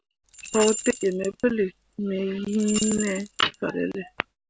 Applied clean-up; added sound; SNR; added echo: none; Rattle / Keys jangling; 9 dB; none.